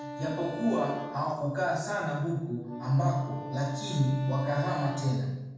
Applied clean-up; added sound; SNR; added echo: none; Wind instrument, woodwind instrument; 12 dB; reverberation time 1.2 s.